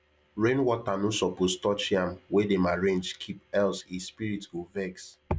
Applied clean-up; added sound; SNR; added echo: none; none; none; none.